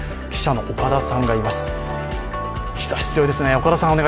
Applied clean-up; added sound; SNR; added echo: none; none; none; none.